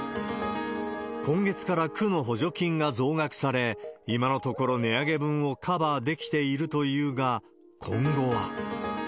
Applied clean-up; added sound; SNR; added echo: none; none; none; none.